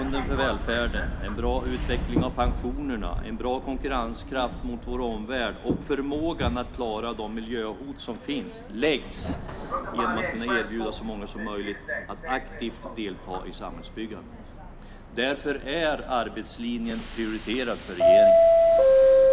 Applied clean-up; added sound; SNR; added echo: none; Subway, metro, underground; -4 dB; none.